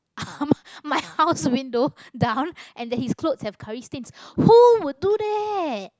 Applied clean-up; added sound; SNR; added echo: none; none; none; none.